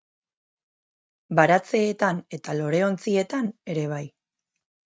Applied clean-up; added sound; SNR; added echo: none; none; none; none.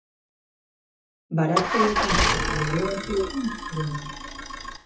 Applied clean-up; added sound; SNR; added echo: classical method WPE with log-MMSE.